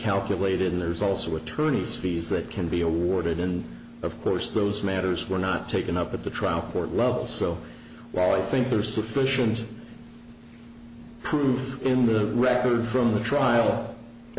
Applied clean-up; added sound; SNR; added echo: none; none; none; none.